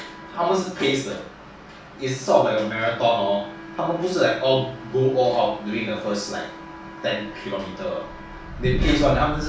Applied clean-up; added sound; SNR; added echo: none; Wind instrument, woodwind instrument; 20 dB; reverberation time 0.3 s.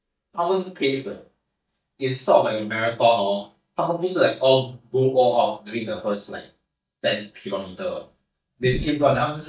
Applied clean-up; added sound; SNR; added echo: neural mask model DeepFilterNet 3.